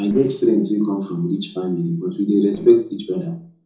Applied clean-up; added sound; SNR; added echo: neural separator model SepFormer DNS4.